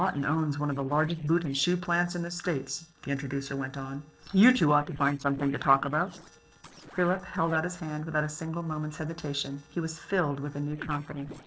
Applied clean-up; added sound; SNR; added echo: neural separator model SepFormer DNS4.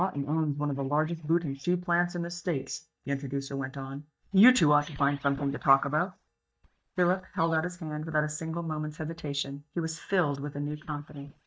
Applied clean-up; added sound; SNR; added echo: neural mask model DeepFilterNet 3.